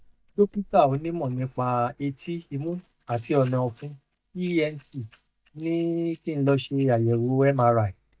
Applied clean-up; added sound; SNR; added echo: neural mask model DeepFilterNet 3.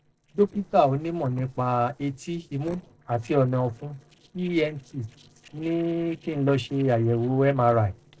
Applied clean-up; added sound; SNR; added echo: neural separator model SepFormer DNS4.